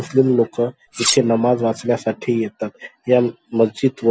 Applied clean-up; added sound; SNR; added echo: none; Cutlery, silverware; 4 dB; none.